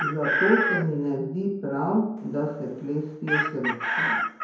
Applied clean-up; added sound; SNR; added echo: none; Chicken, rooster; 2 dB; reverberation time 0.9 s.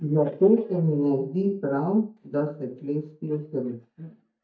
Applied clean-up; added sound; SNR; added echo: neural mask model DeepFilterNet 3.